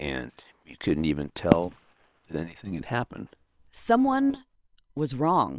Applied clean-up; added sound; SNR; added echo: neural separator model SepFormer WHAM!.